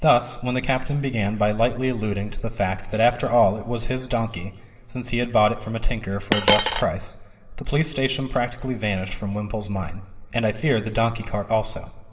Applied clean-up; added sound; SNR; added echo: none; Coin (dropping); -4 dB; reverberation time 2.6 s.